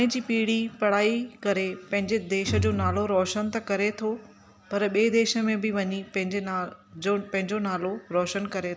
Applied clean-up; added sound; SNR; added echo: none; none; none; none.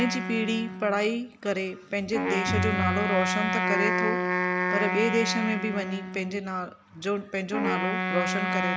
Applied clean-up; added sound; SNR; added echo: none; Wind instrument, woodwind instrument; 0 dB; none.